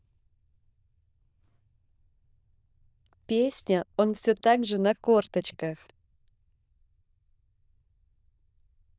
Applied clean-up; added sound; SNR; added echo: neural diffusion model UNIVERSE++.